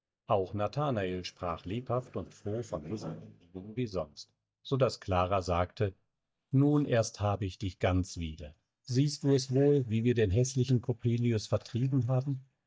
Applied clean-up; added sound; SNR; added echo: neural mask model DeepFilterNet 3.